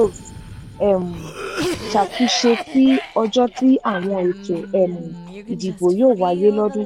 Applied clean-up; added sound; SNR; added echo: none; Cough; 12 dB; none.